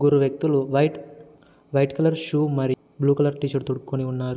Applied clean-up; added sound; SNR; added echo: none; none; none; none.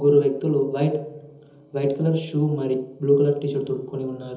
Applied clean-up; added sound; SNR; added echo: none; none; none; reverberation time 1.2 s.